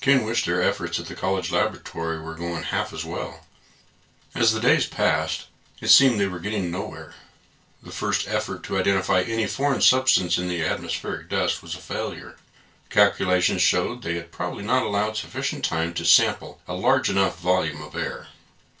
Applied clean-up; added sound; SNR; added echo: none; none; none; reverberation time 0.2 s.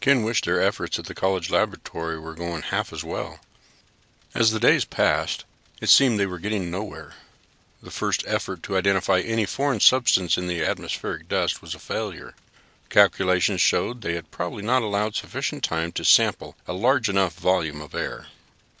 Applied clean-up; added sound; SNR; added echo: none; none; none; none.